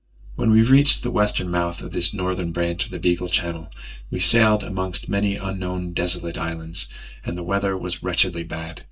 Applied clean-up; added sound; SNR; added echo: neural mask model DeepFilterNet 3.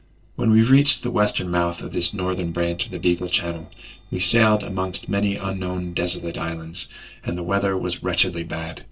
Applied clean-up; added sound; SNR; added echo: neural separator model SepFormer DNS4.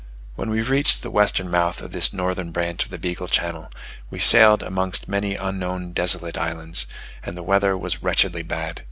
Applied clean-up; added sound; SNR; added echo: none; none; none; none.